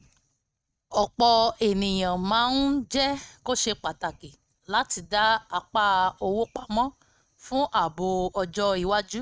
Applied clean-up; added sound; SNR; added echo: neural mask model RNNoise.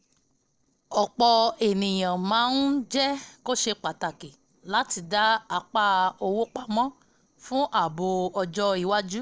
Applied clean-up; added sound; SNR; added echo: neural separator model SepFormer DNS4.